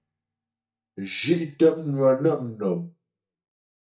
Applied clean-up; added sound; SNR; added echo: neural mask model DeepFilterNet 3.